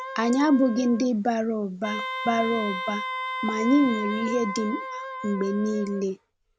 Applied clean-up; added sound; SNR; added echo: none; Wind instrument, woodwind instrument; 8 dB; none.